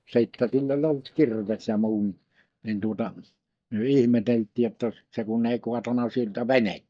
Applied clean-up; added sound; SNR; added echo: neural mask model DeepFilterNet 3.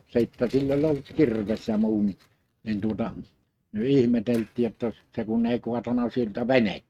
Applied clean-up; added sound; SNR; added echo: neural mask model RNNoise.